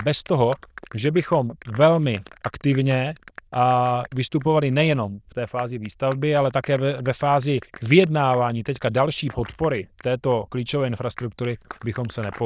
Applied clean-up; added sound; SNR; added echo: neural diffusion model UNIVERSE++.